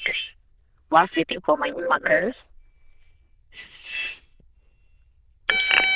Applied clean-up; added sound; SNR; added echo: neural diffusion model UNIVERSE++.